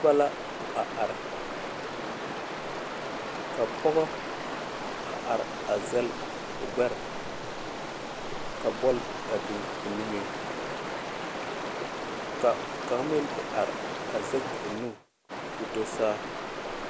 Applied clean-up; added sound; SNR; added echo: none; Stream; 2 dB; none.